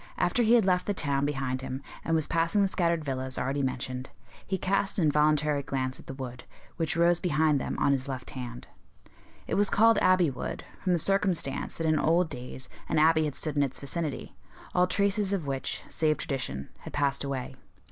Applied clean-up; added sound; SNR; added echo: none; none; none; none.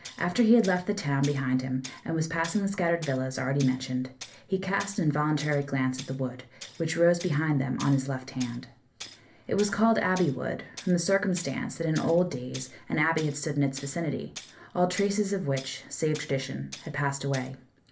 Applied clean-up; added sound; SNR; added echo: none; Tools; 20 dB; reverberation time 0.3 s.